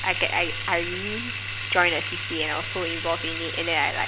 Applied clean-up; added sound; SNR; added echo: none; Bathtub (filling or washing); 4 dB; none.